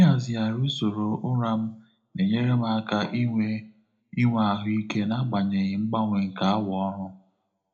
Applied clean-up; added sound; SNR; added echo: none; none; none; reverberation time 0.3 s.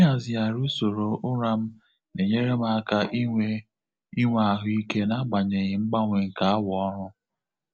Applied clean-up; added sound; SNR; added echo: none; none; none; none.